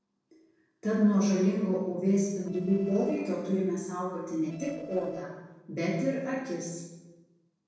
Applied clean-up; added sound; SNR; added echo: neural separator model SepFormer DNS4.